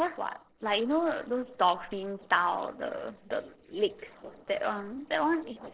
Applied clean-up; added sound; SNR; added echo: neural separator model SepFormer DNS4.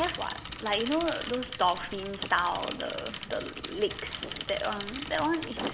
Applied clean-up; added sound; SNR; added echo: none; Mechanisms / Bicycle; 8 dB; none.